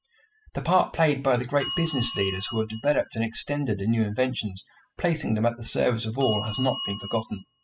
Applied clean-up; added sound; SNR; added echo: classical method spectral subtraction.